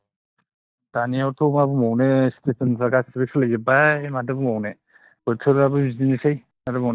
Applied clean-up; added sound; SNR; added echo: neural mask model DeepFilterNet 3.